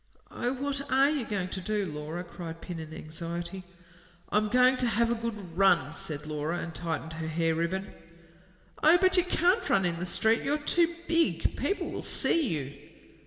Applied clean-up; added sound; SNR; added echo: none; none; none; reverberation time 1.7 s.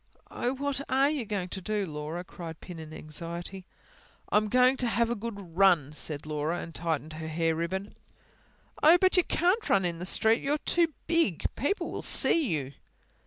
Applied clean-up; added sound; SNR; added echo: none; none; none; none.